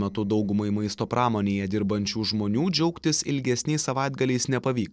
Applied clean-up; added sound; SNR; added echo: neural separator model SepFormer DNS4.